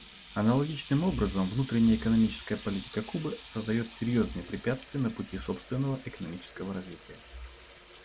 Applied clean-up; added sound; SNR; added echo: none; Sink (filling or washing) / Water tap, faucet; 14 dB; none.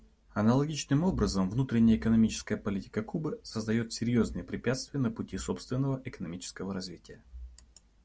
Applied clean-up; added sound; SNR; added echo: none; none; none; none.